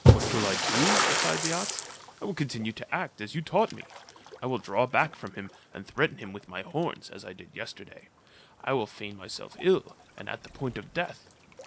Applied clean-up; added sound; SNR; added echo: none; Splash, splatter; -1 dB; none.